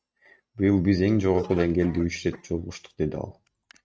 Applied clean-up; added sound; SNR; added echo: neural mask model RNNoise.